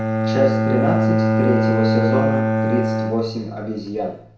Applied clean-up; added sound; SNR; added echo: none; Bowed string instrument; -5 dB; reverberation time 0.6 s.